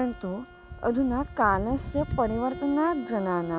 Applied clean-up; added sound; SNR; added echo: none; Bowed string instrument; 17 dB; none.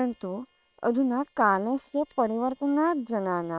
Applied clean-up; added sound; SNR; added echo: neural separator model SepFormer WHAM!.